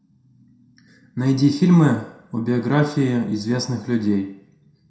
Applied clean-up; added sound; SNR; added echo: none; none; none; reverberation time 0.6 s.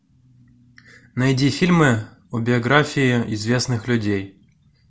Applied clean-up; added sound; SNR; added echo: none; none; none; none.